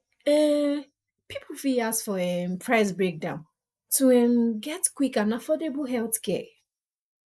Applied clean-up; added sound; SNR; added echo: neural mask model Resemble Enhance denoiser.